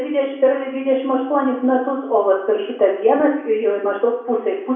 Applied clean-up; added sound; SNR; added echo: none; none; none; reverberation time 0.6 s.